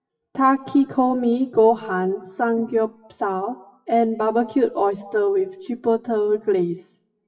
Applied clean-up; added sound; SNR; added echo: classical method WPE with log-MMSE.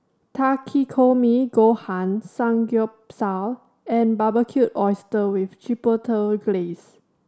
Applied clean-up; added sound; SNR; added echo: none; none; none; none.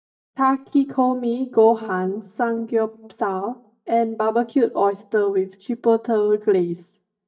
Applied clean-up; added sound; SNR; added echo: neural mask model DeepFilterNet 3.